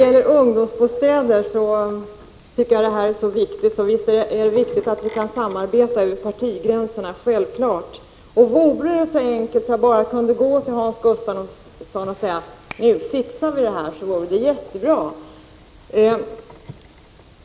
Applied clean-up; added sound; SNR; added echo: none; none; none; none.